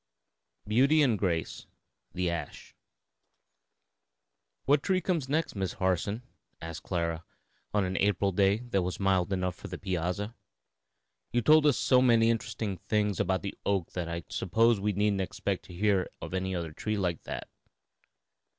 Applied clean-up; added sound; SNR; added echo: none; none; none; none.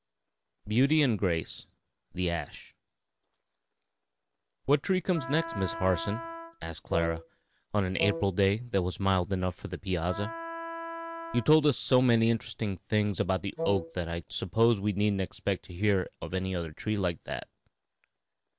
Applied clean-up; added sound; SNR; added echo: none; Wind instrument, woodwind instrument + Wind instrument, woodwind instrument; 8 dB; none.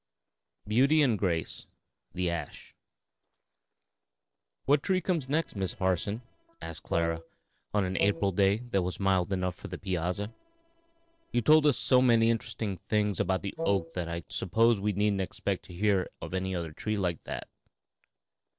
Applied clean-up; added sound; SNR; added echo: neural separator model SepFormer DNS4.